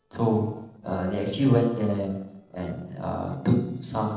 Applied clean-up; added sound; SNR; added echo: neural separator model SepFormer DNS4.